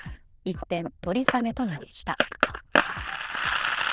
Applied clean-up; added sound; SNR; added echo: neural diffusion model UNIVERSE++.